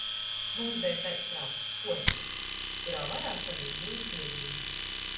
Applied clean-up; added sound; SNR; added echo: none; Domestic sounds, home sounds; -5 dB; reverberation time 0.6 s.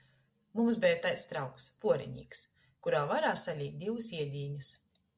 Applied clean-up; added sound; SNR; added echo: none; none; none; none.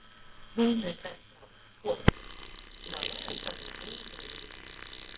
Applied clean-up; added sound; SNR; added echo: neural separator model SepFormer WHAMR!.